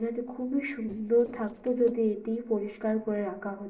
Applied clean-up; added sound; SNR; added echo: neural separator model SepFormer DNS4.